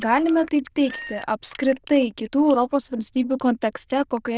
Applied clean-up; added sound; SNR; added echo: neural diffusion model UNIVERSE++.